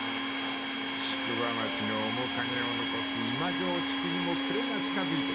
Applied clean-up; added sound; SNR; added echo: none; Domestic sounds, home sounds; -4 dB; none.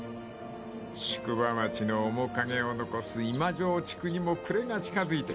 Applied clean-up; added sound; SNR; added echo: none; none; none; none.